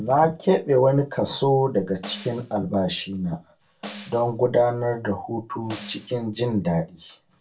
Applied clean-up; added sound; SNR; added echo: none; Snare drum; 18 dB; reverberation time 0.2 s.